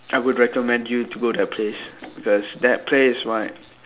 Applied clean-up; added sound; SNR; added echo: none; none; none; none.